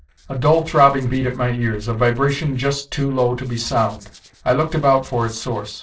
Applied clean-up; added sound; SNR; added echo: neural separator model SepFormer DNS4.